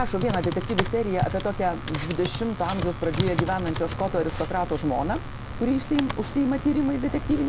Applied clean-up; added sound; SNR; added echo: none; Computer keyboard; 4 dB; none.